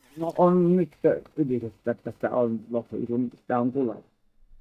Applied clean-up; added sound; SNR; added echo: neural mask model DeepFilterNet 3.